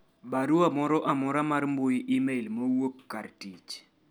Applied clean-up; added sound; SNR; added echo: none; none; none; none.